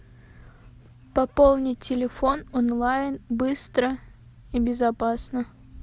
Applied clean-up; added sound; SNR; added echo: none; none; none; none.